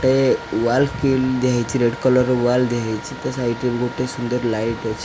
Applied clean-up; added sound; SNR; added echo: none; Wind instrument, woodwind instrument; 18 dB; none.